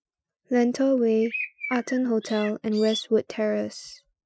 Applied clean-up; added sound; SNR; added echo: classical method Wiener filter.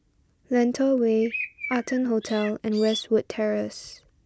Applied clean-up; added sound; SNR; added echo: none; Bird; 11 dB; none.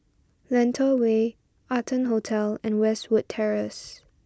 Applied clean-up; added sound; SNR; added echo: none; none; none; none.